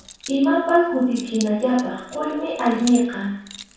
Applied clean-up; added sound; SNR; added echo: none; Keys jangling; 19 dB; reverberation time 0.7 s.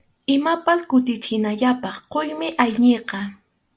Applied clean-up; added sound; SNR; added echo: none; none; none; none.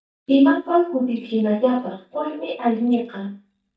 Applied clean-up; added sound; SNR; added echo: neural mask model DeepFilterNet 3.